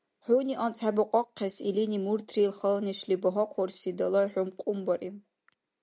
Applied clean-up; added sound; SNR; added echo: none; none; none; none.